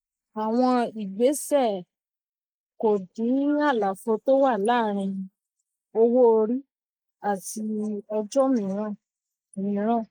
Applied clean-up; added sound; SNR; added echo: neural mask model Resemble Enhance denoiser.